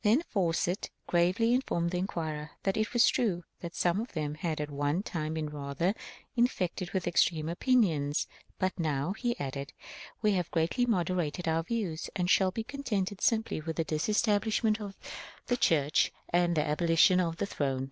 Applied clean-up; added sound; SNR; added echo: none; none; none; none.